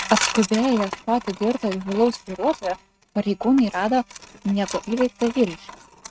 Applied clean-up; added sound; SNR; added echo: neural mask model RNNoise.